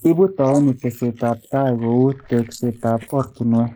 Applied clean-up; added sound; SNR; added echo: neural mask model Resemble Enhance denoiser.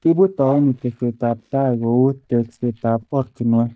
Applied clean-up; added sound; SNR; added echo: neural mask model DeepFilterNet 3.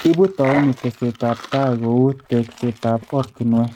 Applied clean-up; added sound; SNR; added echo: neural mask model RNNoise.